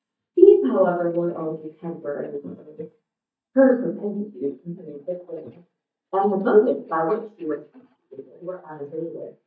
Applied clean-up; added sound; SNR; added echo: neural mask model DeepFilterNet 3.